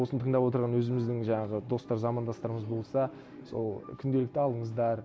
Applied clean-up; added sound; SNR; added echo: none; none; none; none.